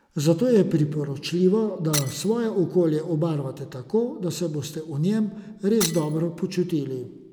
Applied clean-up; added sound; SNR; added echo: none; Shatter; 10 dB; none.